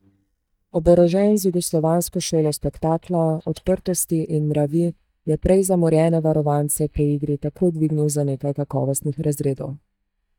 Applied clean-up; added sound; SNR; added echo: neural mask model DeepFilterNet 3.